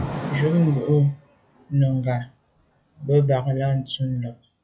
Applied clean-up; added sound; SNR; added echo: classical method log-MMSE.